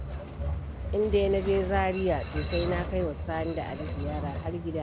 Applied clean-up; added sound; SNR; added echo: none; Train; 3 dB; none.